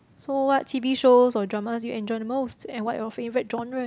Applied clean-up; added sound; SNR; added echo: none; none; none; none.